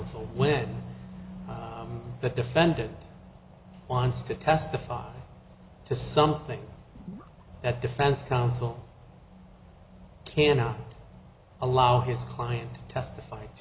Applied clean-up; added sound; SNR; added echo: none; Gurgling / Liquid; 19 dB; none.